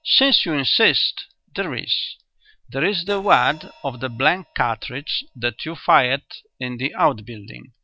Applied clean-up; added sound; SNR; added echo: neural separator model SepFormer DNS4.